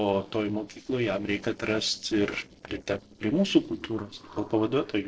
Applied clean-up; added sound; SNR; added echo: neural separator model SepFormer DNS4.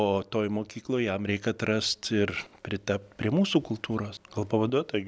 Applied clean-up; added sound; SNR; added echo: none; none; none; none.